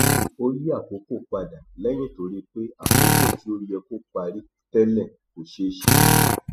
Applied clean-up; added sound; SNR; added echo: classical method spectral subtraction.